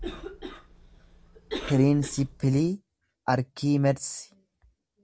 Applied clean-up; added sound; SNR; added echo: neural separator model SepFormer DNS4.